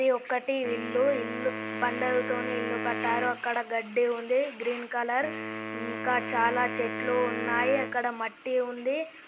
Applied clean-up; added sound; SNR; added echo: none; Wind instrument, woodwind instrument; 7 dB; none.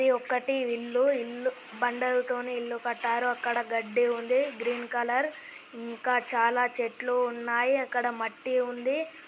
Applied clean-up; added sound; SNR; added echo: none; none; none; none.